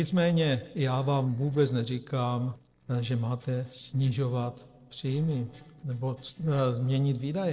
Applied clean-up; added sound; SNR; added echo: neural separator model SepFormer DNS4.